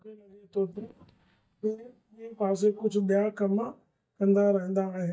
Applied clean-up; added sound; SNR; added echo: neural mask model DeepFilterNet 3.